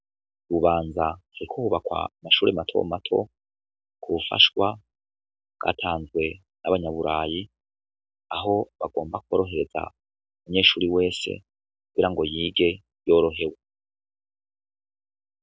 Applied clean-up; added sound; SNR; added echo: none; none; none; none.